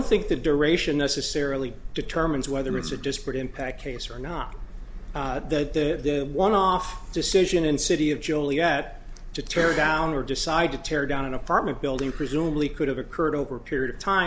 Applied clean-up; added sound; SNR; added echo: none; none; none; none.